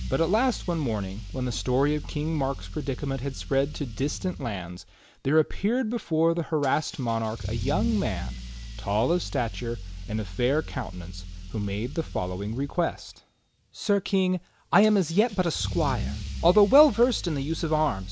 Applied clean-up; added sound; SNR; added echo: none; Engine starting / Accelerating, revving, vroom / Car; 10 dB; none.